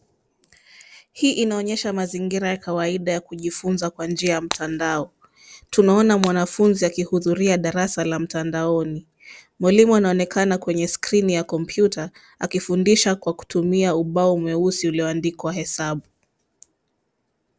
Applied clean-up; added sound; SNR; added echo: none; Shatter; 16 dB; none.